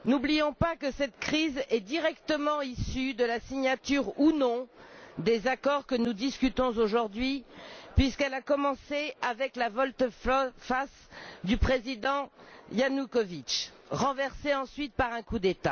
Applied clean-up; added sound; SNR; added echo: none; none; none; none.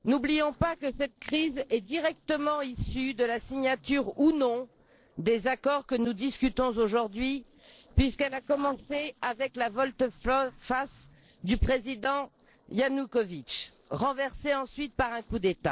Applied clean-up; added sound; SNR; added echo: neural separator model SepFormer DNS4.